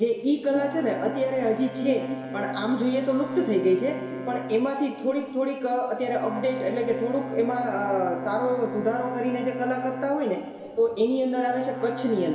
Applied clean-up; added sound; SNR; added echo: none; Brass instrument; 11 dB; reverberation time 2.5 s.